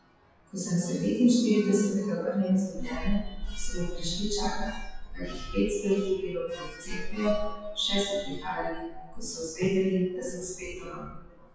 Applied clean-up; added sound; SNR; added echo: classical method WPE with log-MMSE.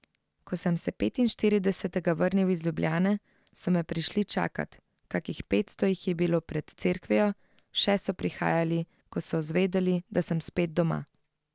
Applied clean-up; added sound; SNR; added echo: none; none; none; none.